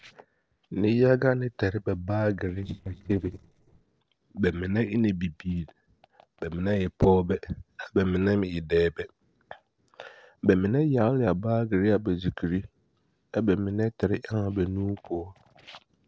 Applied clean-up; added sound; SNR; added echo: neural separator model SepFormer DNS4.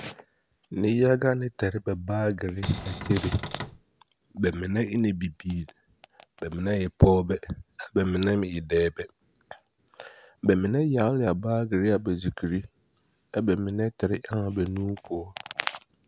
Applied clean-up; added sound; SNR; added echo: none; Cupboard open or close; 10 dB; none.